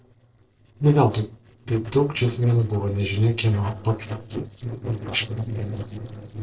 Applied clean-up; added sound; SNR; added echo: neural separator model SepFormer DNS4.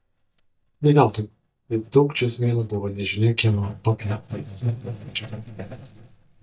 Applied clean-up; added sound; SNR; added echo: neural mask model DeepFilterNet 3.